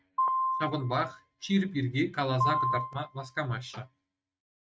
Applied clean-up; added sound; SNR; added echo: neural mask model RNNoise.